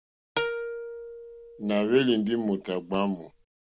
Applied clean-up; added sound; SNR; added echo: none; Plucked string instrument; 9 dB; none.